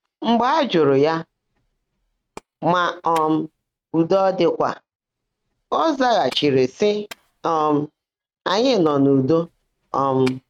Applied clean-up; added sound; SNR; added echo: neural mask model RNNoise.